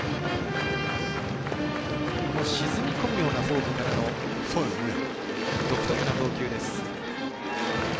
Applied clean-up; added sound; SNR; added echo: none; none; none; none.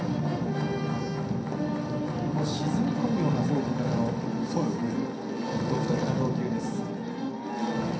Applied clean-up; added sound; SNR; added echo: none; none; none; reverberation time 0.6 s.